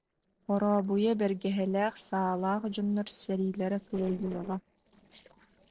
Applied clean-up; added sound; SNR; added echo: neural separator model SepFormer DNS4.